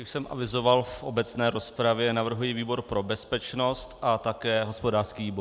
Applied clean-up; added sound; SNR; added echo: none; none; none; none.